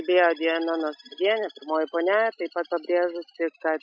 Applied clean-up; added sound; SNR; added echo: classical method Wiener filter.